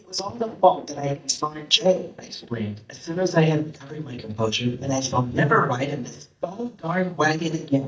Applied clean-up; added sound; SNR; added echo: neural mask model DeepFilterNet 3.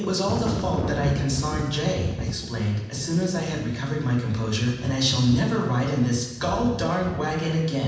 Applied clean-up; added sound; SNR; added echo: none; Thunder; 8 dB; reverberation time 1.1 s.